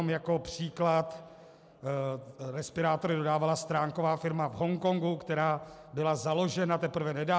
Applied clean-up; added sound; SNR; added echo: none; none; none; none.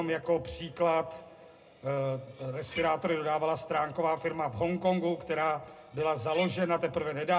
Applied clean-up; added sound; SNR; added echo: none; Cutlery, silverware; 19 dB; reverberation time 0.2 s.